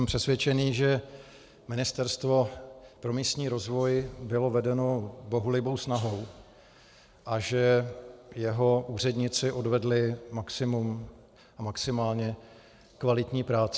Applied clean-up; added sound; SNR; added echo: none; none; none; none.